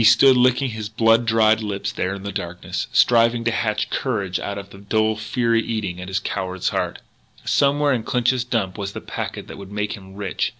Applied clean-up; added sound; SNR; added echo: none; none; none; none.